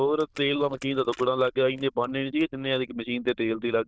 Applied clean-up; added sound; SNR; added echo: neural diffusion model UNIVERSE++.